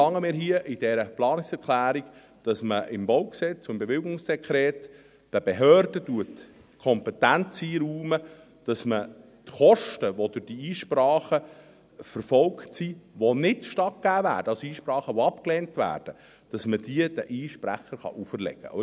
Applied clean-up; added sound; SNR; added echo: none; none; none; none.